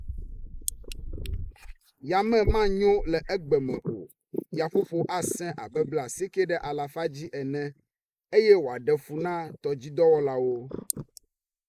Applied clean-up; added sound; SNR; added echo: neural mask model Resemble Enhance denoiser.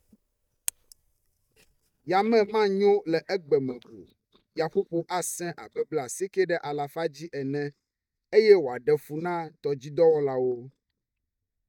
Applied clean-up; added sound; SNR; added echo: neural mask model DeepFilterNet 3.